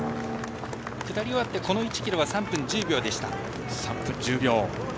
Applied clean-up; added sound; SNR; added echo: none; Drum; 13 dB; none.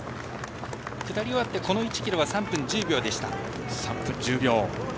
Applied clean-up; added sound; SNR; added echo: none; none; none; none.